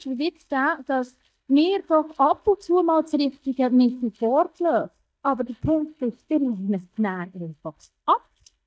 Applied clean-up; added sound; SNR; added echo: neural mask model DeepFilterNet 3.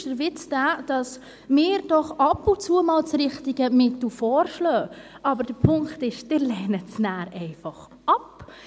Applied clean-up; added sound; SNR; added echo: none; none; none; none.